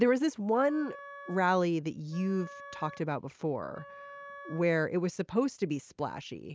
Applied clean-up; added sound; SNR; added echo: none; Wind instrument, woodwind instrument; 18 dB; none.